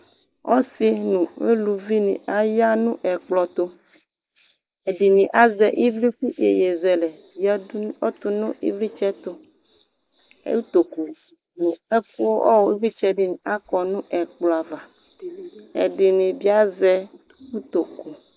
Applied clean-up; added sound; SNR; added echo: neural mask model Resemble Enhance denoiser.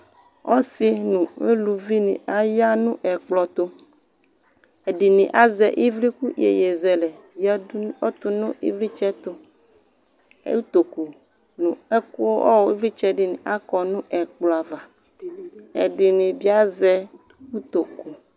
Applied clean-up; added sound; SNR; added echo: none; none; none; none.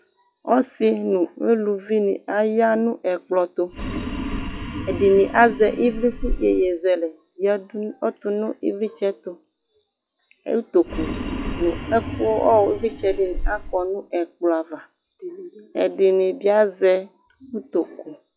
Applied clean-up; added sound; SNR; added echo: classical method log-MMSE.